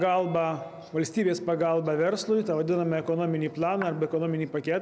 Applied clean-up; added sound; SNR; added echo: none; none; none; none.